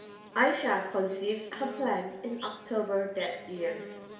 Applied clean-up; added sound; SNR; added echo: none; Buzz / Bird; 16 dB; reverberation time 0.3 s.